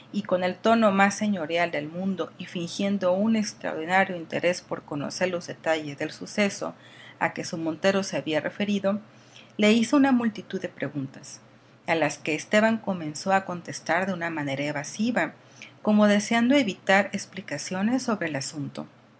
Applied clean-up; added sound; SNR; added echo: none; none; none; none.